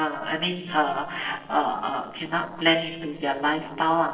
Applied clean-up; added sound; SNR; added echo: neural separator model SepFormer DNS4.